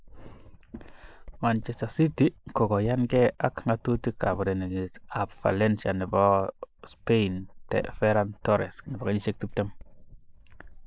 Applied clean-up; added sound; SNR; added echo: neural mask model Resemble Enhance denoiser.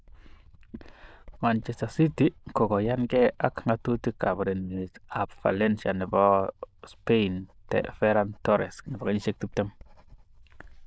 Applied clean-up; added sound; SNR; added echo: neural diffusion model UNIVERSE++.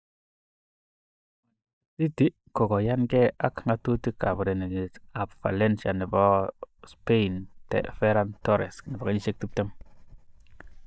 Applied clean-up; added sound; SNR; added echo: neural mask model DeepFilterNet 3.